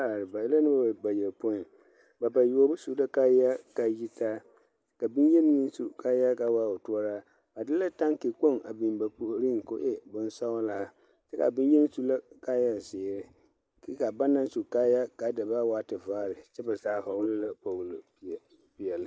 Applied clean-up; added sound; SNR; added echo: neural mask model Resemble Enhance denoiser.